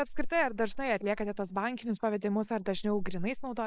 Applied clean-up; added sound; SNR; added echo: neural mask model Resemble Enhance denoiser.